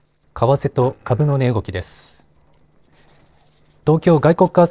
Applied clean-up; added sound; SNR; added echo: neural separator model SepFormer DNS4.